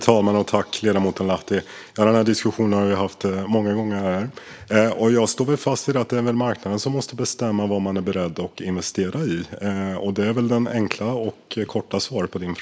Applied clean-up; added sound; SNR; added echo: none; none; none; none.